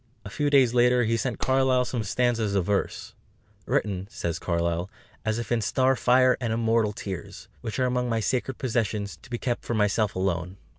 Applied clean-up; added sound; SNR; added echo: none; Clapping; 6 dB; none.